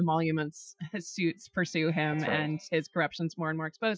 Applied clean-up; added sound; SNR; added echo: classical method Wiener filter.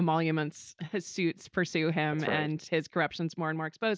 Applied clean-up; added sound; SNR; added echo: none; none; none; none.